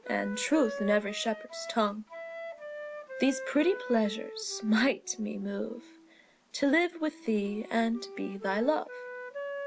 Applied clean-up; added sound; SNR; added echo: none; Wind instrument, woodwind instrument; 11 dB; none.